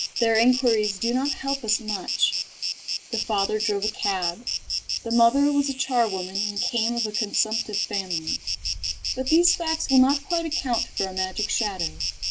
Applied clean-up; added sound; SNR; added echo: neural mask model Resemble Enhance denoiser.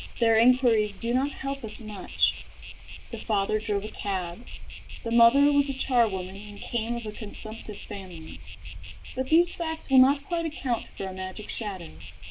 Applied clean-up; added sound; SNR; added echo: none; Insect; 3 dB; none.